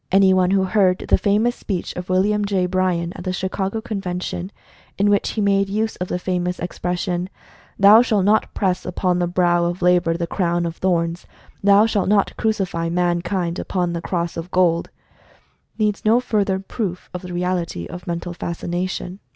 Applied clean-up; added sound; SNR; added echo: none; none; none; none.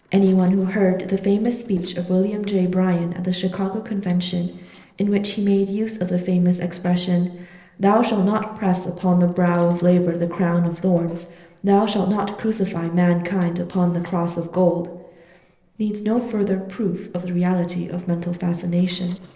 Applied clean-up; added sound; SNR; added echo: neural separator model SepFormer DNS4.